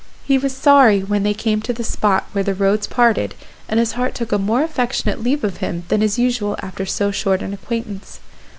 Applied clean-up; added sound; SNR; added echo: none; none; none; none.